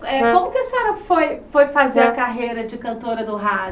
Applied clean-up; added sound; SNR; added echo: none; Brass instrument; 6 dB; none.